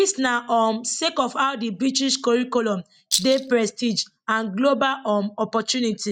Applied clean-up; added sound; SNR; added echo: neural mask model RNNoise.